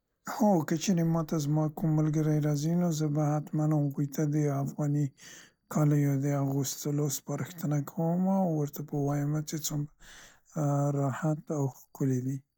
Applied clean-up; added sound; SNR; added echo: neural mask model DeepFilterNet 3.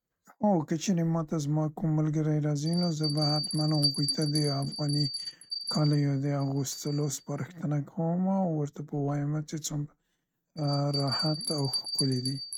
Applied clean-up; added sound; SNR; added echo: neural mask model RNNoise.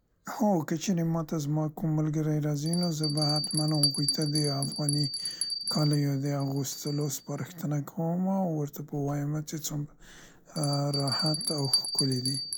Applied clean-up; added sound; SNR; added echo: none; Bell; 6 dB; none.